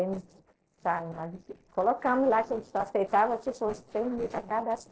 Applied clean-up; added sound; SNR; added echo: neural separator model SepFormer DNS4.